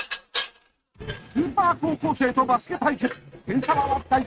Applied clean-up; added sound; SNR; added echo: neural mask model RNNoise.